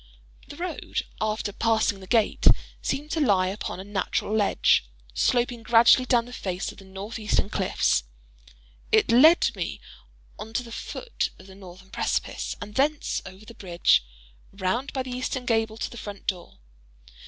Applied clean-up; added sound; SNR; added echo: none; none; none; none.